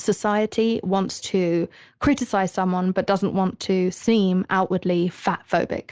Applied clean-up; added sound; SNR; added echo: none; none; none; none.